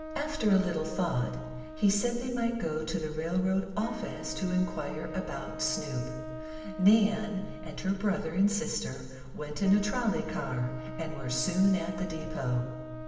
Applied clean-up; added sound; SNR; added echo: none; Wind instrument, woodwind instrument; 12 dB; reverberation time 1.2 s.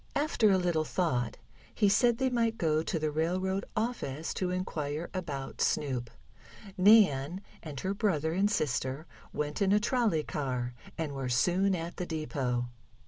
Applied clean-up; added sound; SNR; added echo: none; none; none; none.